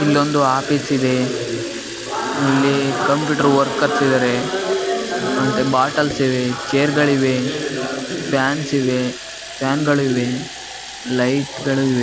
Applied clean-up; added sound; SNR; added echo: none; Fill (with liquid) / Water tap, faucet; 13 dB; none.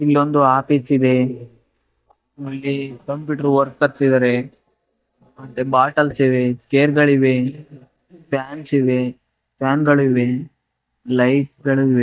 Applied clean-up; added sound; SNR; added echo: neural mask model DeepFilterNet 3.